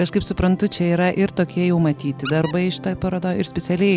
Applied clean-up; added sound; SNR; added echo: none; Squeak + Organ; 17 dB; none.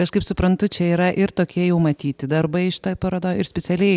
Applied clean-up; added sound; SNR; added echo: none; none; none; none.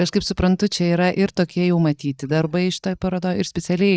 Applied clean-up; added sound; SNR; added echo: neural mask model DeepFilterNet 3.